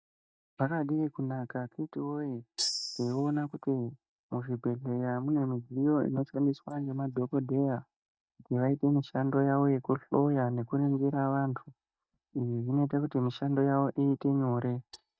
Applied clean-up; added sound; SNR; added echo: neural mask model DeepFilterNet 3.